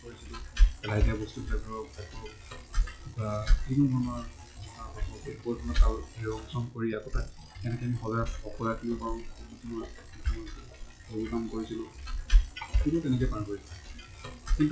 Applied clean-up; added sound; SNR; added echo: classical method WPE with log-MMSE.